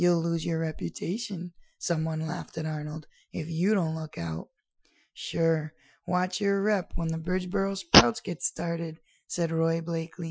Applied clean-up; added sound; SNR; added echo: classical method Wiener filter.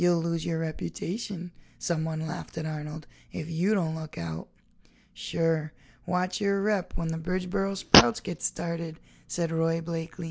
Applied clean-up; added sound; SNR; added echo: none; Fart; -4 dB; none.